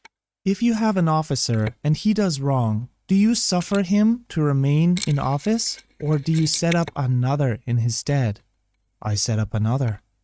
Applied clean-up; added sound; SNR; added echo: neural mask model RNNoise.